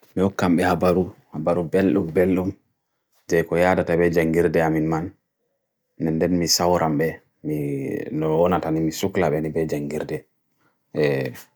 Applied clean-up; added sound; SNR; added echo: none; none; none; none.